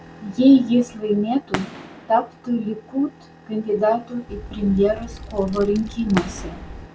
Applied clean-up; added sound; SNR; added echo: none; Wind + Fireworks; 15 dB; none.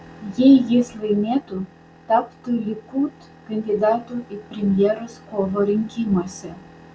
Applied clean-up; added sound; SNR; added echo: none; none; none; none.